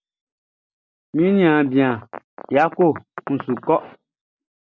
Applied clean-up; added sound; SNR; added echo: none; none; none; none.